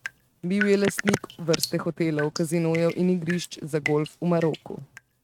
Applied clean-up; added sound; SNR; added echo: neural mask model RNNoise.